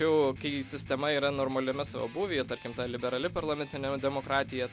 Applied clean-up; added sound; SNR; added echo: none; Electric guitar; 15 dB; none.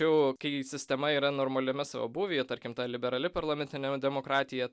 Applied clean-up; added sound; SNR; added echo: none; none; none; none.